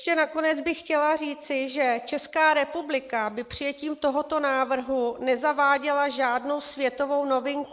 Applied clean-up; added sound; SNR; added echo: neural mask model Resemble Enhance denoiser.